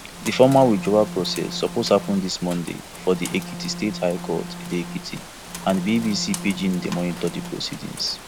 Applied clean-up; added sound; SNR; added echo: none; Rain + Bowed string instrument; 11 dB; none.